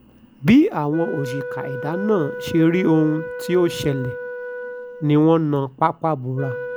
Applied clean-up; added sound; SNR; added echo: none; Wind instrument, woodwind instrument; 11 dB; none.